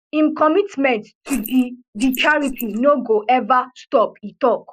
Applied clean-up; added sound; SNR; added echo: neural mask model Resemble Enhance denoiser.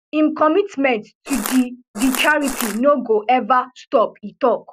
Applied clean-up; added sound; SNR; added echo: none; Crushing; 9 dB; none.